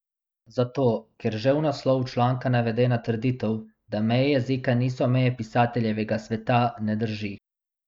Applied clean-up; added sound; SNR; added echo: none; none; none; none.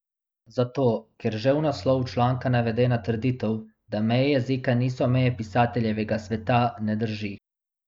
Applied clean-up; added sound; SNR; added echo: none; Bowed string instrument; 19 dB; none.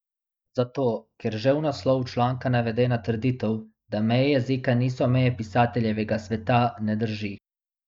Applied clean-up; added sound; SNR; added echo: neural mask model DeepFilterNet 3.